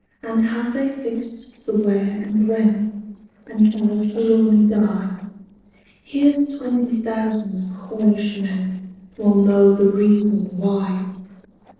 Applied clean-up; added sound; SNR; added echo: neural separator model SepFormer DNS4.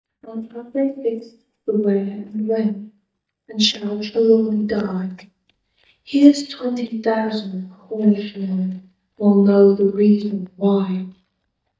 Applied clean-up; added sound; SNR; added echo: neural mask model DeepFilterNet 3.